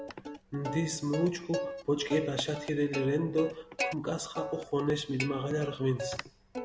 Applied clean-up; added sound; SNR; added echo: none; Plucked string instrument; 8 dB; none.